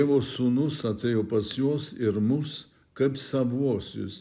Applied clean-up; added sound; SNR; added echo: none; none; none; none.